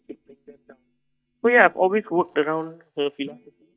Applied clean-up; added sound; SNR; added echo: neural mask model DeepFilterNet 3.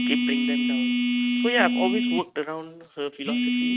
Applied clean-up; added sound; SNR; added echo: neural mask model RNNoise.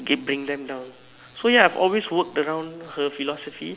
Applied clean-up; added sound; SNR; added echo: none; none; none; none.